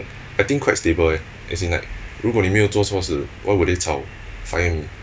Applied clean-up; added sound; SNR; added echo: none; none; none; none.